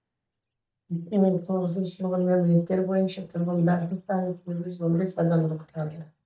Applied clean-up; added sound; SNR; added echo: neural mask model DeepFilterNet 3.